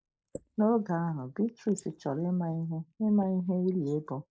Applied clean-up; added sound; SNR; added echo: neural mask model Resemble Enhance denoiser.